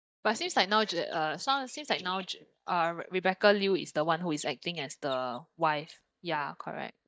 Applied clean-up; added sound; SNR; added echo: neural mask model DeepFilterNet 3.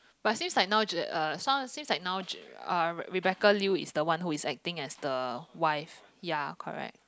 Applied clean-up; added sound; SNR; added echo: none; none; none; none.